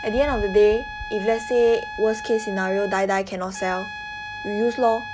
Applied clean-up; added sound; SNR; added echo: none; Trumpet; 12 dB; none.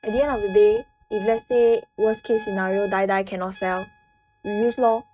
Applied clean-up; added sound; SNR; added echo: neural mask model RNNoise.